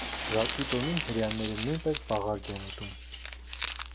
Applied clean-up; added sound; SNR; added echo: none; Shatter + Crumpling, crinkling; 0 dB; none.